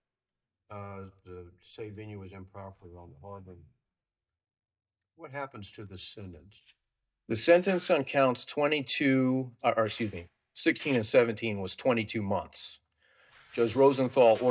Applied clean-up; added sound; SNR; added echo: neural mask model DeepFilterNet 3.